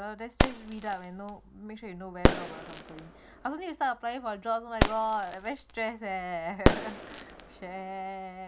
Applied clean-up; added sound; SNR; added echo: none; Fireworks; -5 dB; none.